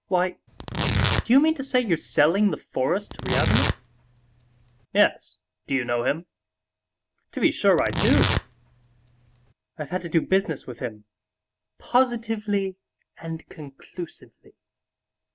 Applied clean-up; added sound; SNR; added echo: none; Tearing; 0 dB; none.